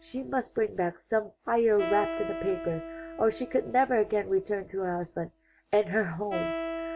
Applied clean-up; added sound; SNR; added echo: none; Acoustic guitar; 10 dB; none.